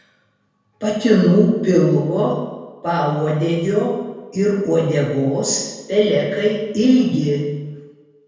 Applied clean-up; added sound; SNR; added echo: none; none; none; reverberation time 1.2 s.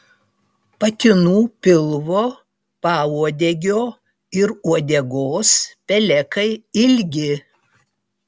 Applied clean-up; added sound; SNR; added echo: none; none; none; none.